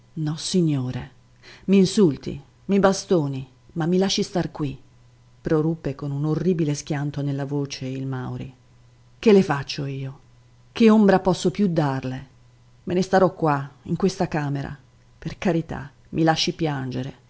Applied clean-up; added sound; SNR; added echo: none; none; none; none.